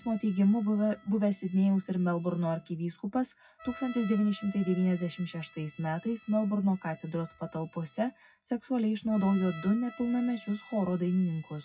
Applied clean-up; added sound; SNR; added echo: classical method WPE with log-MMSE.